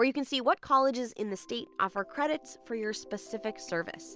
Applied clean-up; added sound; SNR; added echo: none; none; none; none.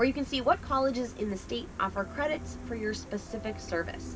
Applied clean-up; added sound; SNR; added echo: none; Gull, seagull; 11 dB; reverberation time 0.4 s.